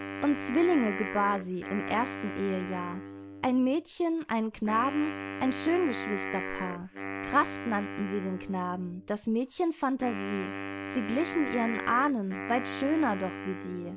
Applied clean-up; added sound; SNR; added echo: none; Wind instrument, woodwind instrument; 8 dB; none.